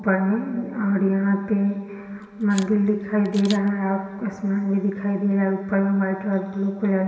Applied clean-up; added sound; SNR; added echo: none; Camera; 20 dB; reverberation time 2.5 s.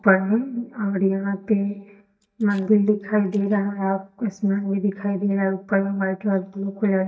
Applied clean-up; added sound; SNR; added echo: neural mask model DeepFilterNet 3.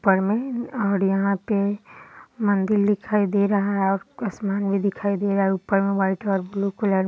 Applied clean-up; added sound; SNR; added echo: none; none; none; none.